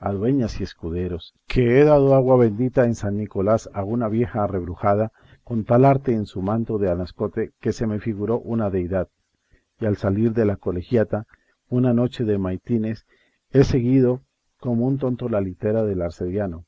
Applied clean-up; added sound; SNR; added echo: none; none; none; none.